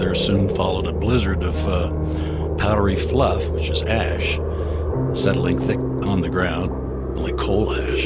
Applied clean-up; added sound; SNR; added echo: none; none; none; none.